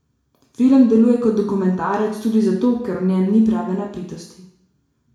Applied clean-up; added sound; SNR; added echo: none; none; none; reverberation time 0.6 s.